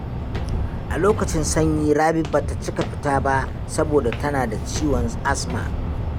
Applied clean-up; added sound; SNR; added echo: none; Walk, footsteps; 3 dB; none.